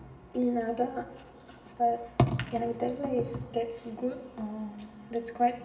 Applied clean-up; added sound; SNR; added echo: none; none; none; reverberation time 2.7 s.